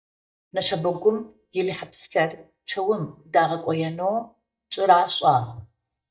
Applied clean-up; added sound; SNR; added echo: neural mask model DeepFilterNet 3.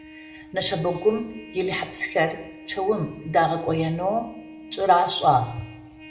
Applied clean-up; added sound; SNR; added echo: none; Trumpet; 19 dB; reverberation time 0.7 s.